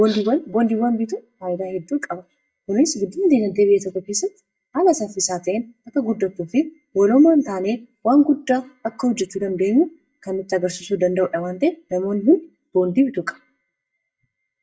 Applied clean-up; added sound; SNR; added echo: neural mask model DeepFilterNet 3.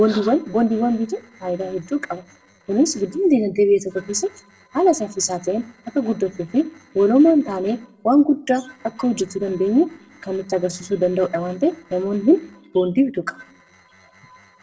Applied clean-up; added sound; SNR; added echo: neural separator model SepFormer DNS4.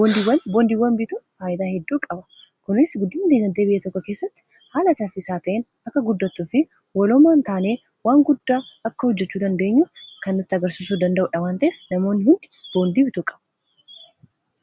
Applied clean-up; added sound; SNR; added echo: none; none; none; none.